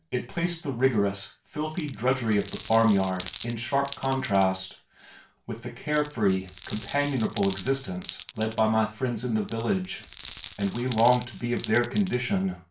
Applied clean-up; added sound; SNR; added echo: none; Glass; 17 dB; reverberation time 0.3 s.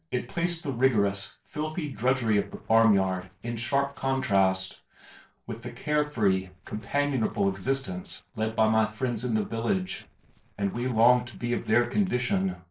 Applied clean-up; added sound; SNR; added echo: neural separator model SepFormer DNS4.